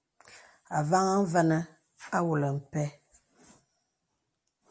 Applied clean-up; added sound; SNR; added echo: none; none; none; none.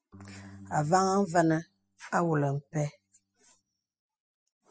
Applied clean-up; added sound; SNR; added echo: classical method spectral subtraction.